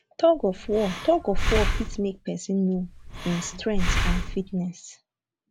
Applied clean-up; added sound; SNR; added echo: none; Breathing; 1 dB; none.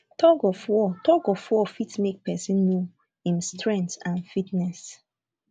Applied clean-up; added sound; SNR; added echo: none; none; none; none.